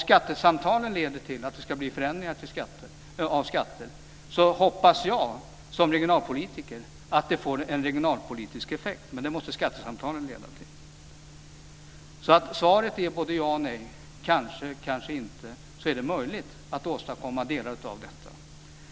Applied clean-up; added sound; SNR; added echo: none; none; none; none.